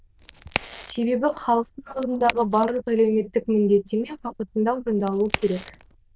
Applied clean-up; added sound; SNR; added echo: neural diffusion model UNIVERSE++.